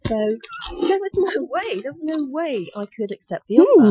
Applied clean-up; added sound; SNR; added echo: classical method Wiener filter.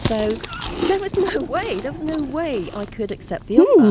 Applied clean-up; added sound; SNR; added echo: none; Chewing, mastication; -3 dB; none.